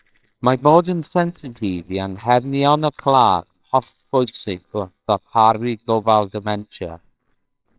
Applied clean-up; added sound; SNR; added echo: neural separator model SepFormer WHAMR!.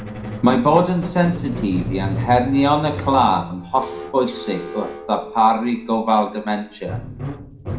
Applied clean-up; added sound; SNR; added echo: none; Squeak; 10 dB; reverberation time 0.4 s.